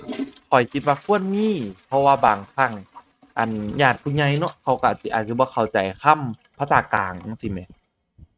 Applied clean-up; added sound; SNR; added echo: neural mask model RNNoise.